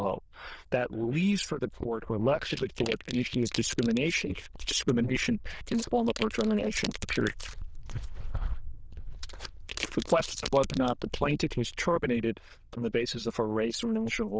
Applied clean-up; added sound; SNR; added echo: neural diffusion model UNIVERSE++.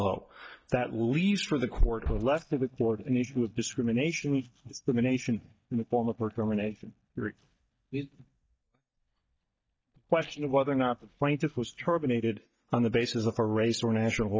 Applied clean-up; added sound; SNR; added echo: neural mask model DeepFilterNet 3.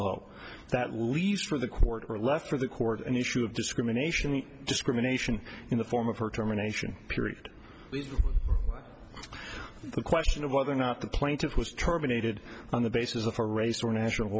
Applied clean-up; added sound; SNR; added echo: none; none; none; none.